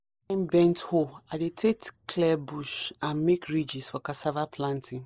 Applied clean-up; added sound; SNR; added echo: neural mask model Resemble Enhance denoiser.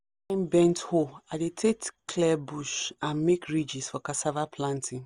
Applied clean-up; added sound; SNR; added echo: none; none; none; none.